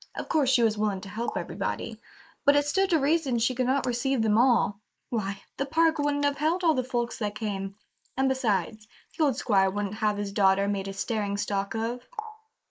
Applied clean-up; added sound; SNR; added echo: neural mask model Resemble Enhance denoiser.